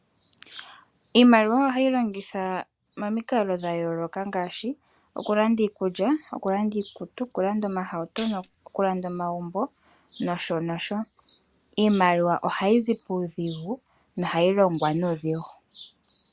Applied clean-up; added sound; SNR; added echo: none; Tambourine; -3 dB; none.